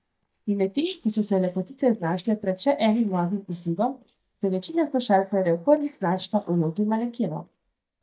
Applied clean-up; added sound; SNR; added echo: neural mask model DeepFilterNet 3.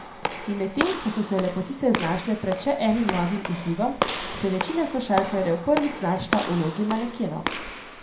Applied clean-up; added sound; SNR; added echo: none; Walk, footsteps / Slam; 6 dB; reverberation time 0.4 s.